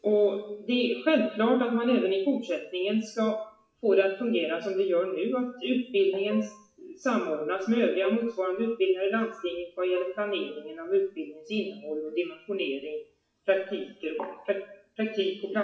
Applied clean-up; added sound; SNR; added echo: classical method WPE with log-MMSE.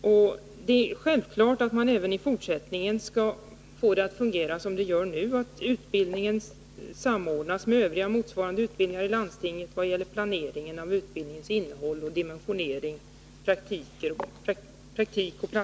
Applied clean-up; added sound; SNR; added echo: none; none; none; none.